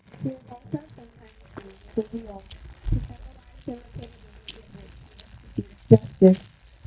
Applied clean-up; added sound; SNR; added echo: neural mask model DeepFilterNet 3.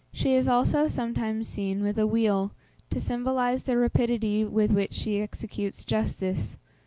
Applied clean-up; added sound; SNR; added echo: none; none; none; none.